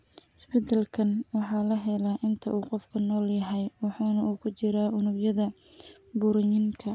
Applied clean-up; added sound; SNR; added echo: none; none; none; none.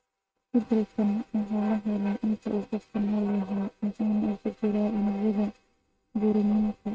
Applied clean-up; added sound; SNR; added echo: neural mask model RNNoise.